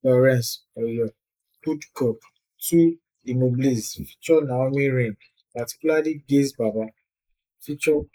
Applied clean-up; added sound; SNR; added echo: neural mask model Resemble Enhance denoiser.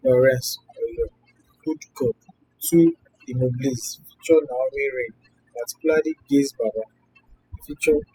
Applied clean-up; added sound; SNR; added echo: classical method spectral subtraction.